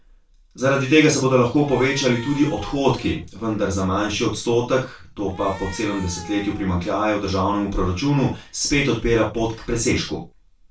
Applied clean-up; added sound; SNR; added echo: none; Cat; 18 dB; reverberation time 0.2 s.